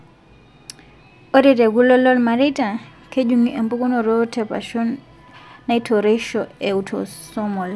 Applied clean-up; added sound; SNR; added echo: none; none; none; none.